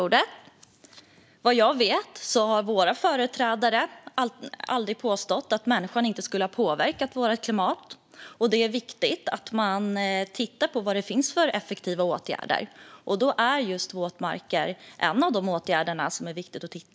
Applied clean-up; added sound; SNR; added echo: none; none; none; none.